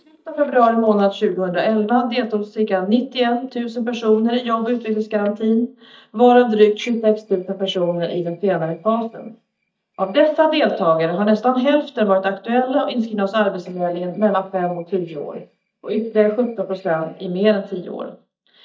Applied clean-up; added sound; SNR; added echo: neural mask model DeepFilterNet 3.